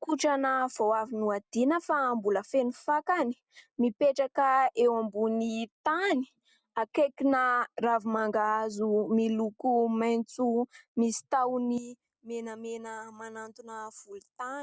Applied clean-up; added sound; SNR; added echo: none; none; none; none.